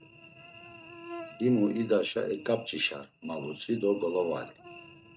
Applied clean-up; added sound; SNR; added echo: neural mask model RNNoise.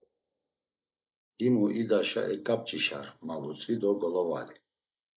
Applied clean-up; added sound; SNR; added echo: neural mask model Resemble Enhance denoiser.